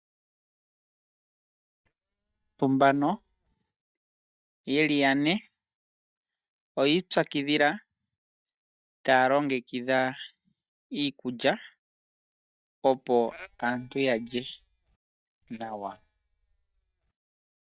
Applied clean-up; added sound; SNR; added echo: neural mask model DeepFilterNet 3.